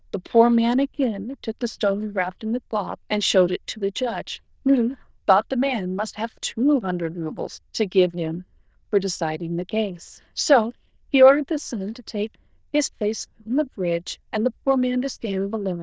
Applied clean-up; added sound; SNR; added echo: neural diffusion model UNIVERSE++.